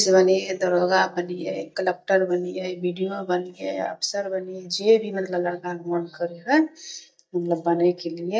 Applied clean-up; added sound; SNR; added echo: neural mask model DeepFilterNet 3.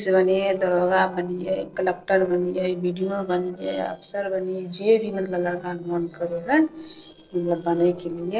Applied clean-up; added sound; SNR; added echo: neural separator model SepFormer DNS4.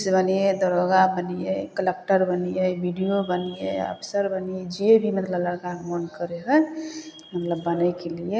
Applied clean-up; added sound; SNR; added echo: none; none; none; none.